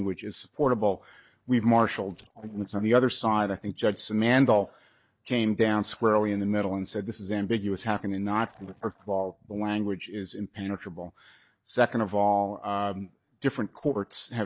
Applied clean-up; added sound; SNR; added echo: neural mask model DeepFilterNet 3.